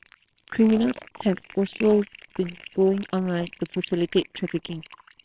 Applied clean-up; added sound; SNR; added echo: neural separator model SepFormer WHAMR!.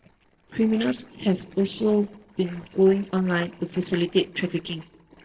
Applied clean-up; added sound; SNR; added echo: neural separator model SepFormer DNS4.